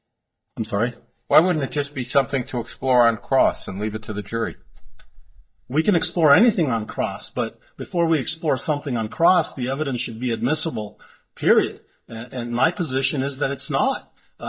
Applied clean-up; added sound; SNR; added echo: neural mask model DeepFilterNet 3.